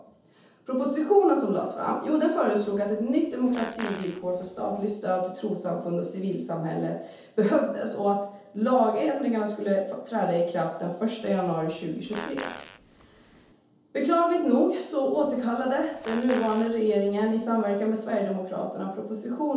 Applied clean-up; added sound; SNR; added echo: none; Fart; 16 dB; reverberation time 0.8 s.